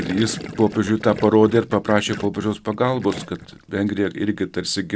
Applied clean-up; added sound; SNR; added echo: none; Gurgling; 15 dB; none.